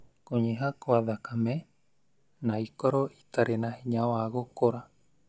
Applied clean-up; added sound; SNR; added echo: none; none; none; none.